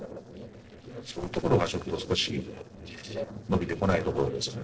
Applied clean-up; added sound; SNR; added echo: neural separator model SepFormer DNS4.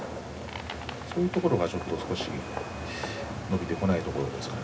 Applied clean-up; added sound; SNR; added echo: none; Fireworks; 9 dB; reverberation time 0.4 s.